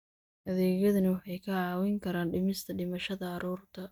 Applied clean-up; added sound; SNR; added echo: neural mask model DeepFilterNet 3.